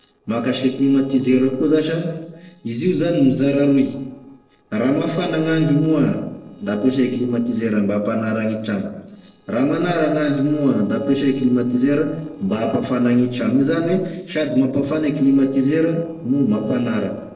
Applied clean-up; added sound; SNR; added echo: neural separator model SepFormer DNS4.